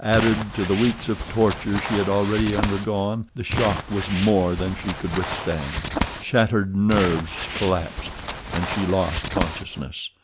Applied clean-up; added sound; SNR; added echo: none; Crumpling, crinkling; 5 dB; none.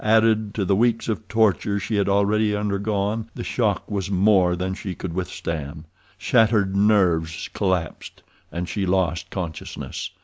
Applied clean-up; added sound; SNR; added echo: none; none; none; none.